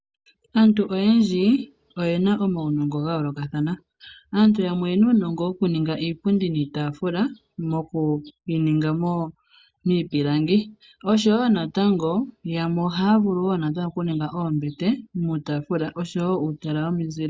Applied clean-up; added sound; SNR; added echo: none; none; none; none.